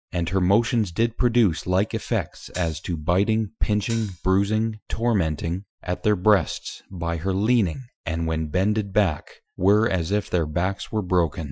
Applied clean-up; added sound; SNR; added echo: classical method Wiener filter.